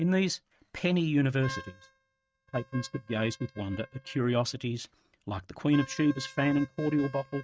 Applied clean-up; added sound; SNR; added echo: neural mask model RNNoise.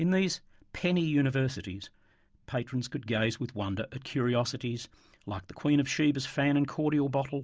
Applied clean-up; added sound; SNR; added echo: none; none; none; none.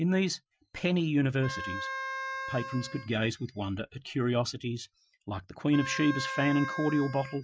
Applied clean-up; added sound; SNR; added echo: classical method Wiener filter.